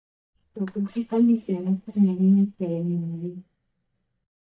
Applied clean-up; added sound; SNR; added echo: neural mask model DeepFilterNet 3.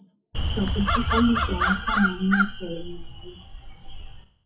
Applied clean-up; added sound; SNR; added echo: classical method WPE with log-MMSE.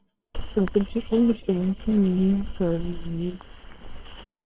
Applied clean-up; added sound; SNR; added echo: neural separator model SepFormer WHAMR!.